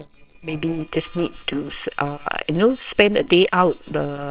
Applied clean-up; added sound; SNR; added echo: neural separator model SepFormer WHAMR!.